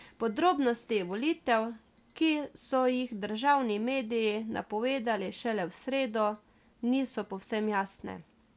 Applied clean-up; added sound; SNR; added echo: none; Alarm; 10 dB; none.